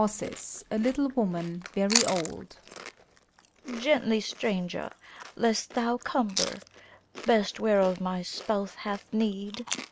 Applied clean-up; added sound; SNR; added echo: none; Chewing, mastication; 9 dB; none.